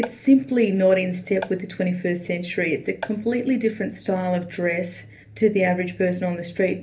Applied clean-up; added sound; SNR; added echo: none; Marimba, xylophone; 10 dB; reverberation time 0.3 s.